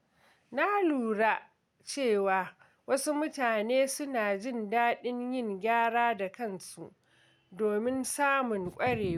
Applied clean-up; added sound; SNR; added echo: none; none; none; none.